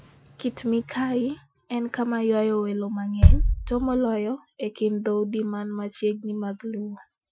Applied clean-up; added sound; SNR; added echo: classical method Wiener filter.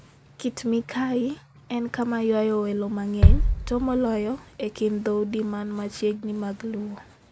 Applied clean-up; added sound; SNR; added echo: none; Bass drum; -2 dB; none.